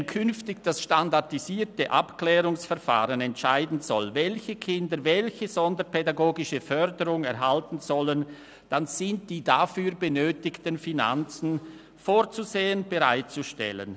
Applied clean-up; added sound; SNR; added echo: none; none; none; none.